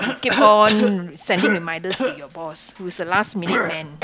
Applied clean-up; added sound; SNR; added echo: none; Cough; 4 dB; none.